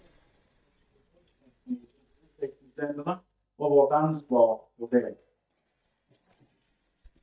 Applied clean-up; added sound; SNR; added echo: neural mask model DeepFilterNet 3.